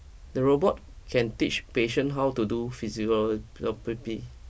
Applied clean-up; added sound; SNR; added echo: none; none; none; none.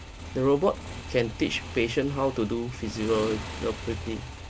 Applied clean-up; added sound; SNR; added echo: none; Motorcycle; 11 dB; none.